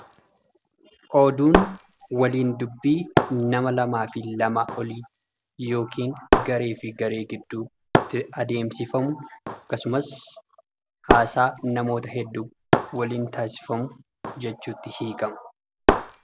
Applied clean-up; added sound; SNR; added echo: none; Shatter; 2 dB; none.